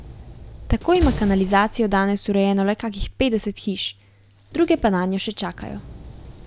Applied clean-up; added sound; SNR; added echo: none; Slam; 12 dB; none.